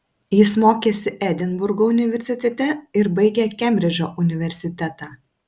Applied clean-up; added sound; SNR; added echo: none; none; none; none.